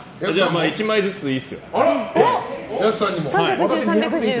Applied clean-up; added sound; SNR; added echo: none; none; none; none.